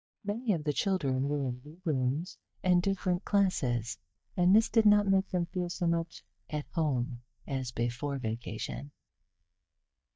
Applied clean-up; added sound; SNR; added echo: neural mask model DeepFilterNet 3.